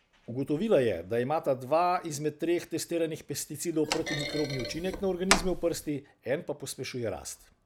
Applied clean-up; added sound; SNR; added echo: none; Thump, thud; 2 dB; none.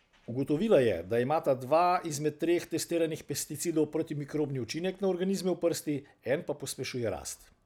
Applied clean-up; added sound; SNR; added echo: none; none; none; none.